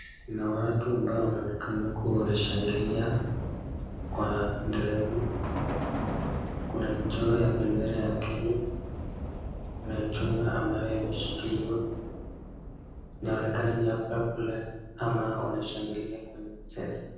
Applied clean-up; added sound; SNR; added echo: none; Subway, metro, underground / Train; 6 dB; reverberation time 1.3 s.